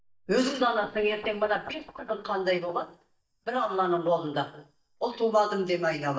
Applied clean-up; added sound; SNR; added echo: neural mask model DeepFilterNet 3.